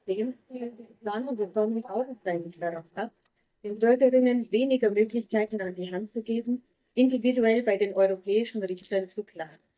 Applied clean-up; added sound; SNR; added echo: neural mask model DeepFilterNet 3.